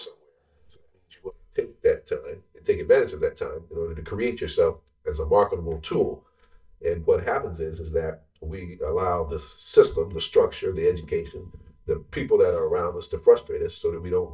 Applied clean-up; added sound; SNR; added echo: neural mask model DeepFilterNet 3.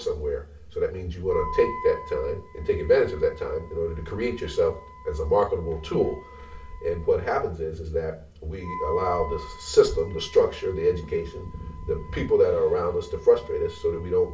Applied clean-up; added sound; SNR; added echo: none; Wind instrument, woodwind instrument; 17 dB; reverberation time 0.3 s.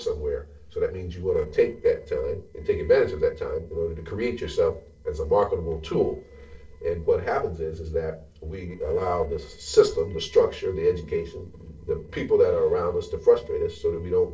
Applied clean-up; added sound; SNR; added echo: neural separator model SepFormer DNS4.